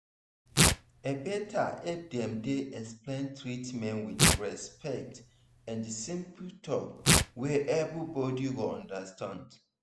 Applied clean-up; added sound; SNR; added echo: none; Tearing; -4 dB; none.